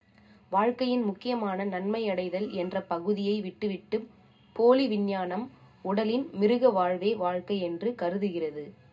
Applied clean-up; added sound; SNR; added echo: none; none; none; reverberation time 0.2 s.